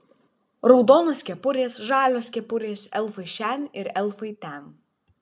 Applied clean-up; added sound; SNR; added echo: none; none; none; none.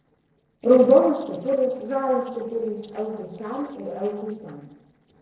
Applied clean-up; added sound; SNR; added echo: neural separator model SepFormer DNS4.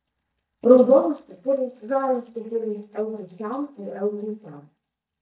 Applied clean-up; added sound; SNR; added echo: neural mask model DeepFilterNet 3.